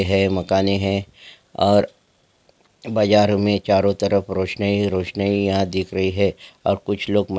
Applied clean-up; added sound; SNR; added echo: none; none; none; none.